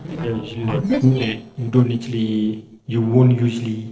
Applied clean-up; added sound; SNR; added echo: neural separator model SepFormer DNS4.